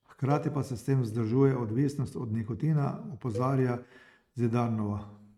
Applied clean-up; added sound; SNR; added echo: neural mask model RNNoise.